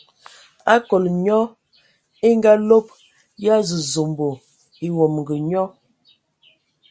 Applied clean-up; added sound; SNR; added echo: none; none; none; none.